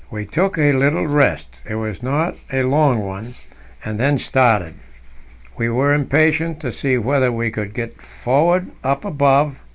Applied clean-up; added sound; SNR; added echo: none; none; none; none.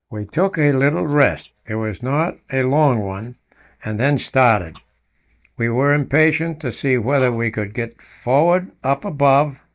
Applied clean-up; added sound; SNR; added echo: neural mask model DeepFilterNet 3.